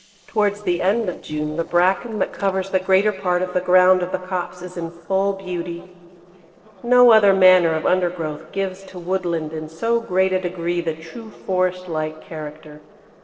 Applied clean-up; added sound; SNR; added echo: neural separator model SepFormer DNS4.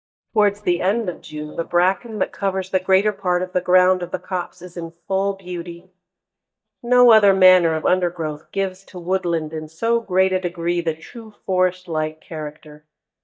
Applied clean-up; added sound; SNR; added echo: neural mask model DeepFilterNet 3.